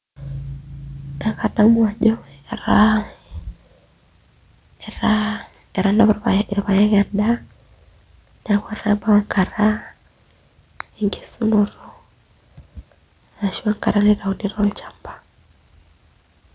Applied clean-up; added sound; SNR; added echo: none; none; none; none.